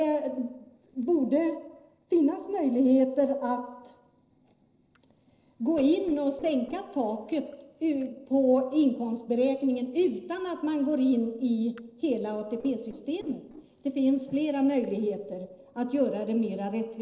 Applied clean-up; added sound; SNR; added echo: neural separator model SepFormer DNS4.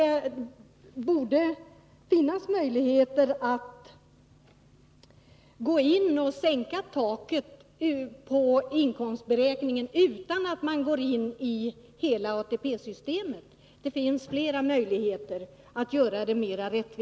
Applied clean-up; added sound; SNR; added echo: none; none; none; none.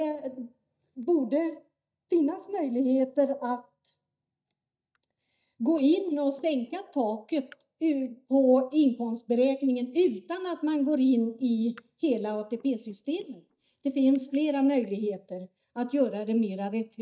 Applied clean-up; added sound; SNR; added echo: neural mask model DeepFilterNet 3.